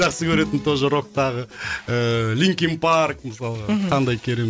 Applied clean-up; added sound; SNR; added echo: none; Bowed string instrument; 16 dB; none.